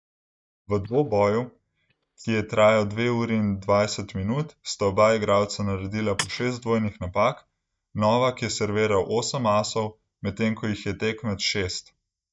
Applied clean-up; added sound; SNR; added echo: neural mask model DeepFilterNet 3.